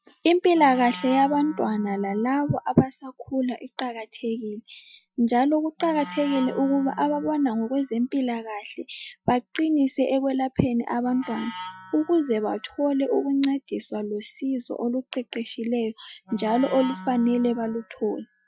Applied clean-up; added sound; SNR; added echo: classical method Wiener filter.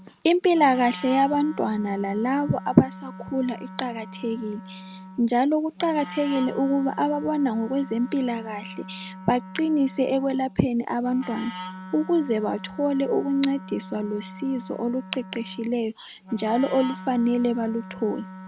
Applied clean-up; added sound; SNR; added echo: none; Wind instrument, woodwind instrument; 15 dB; none.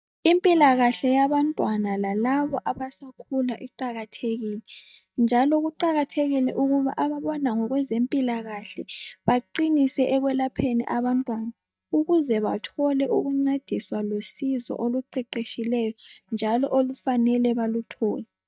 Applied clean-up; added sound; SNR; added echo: neural mask model DeepFilterNet 3.